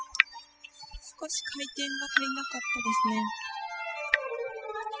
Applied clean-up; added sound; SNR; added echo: classical method spectral subtraction.